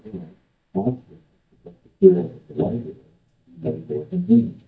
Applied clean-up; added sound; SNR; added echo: neural mask model DeepFilterNet 3.